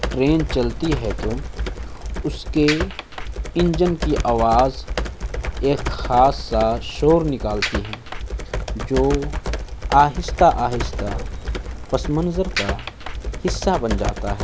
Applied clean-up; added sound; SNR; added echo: none; Computer keyboard; 4 dB; none.